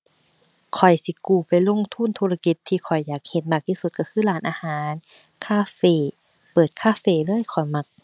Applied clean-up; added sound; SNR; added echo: none; none; none; none.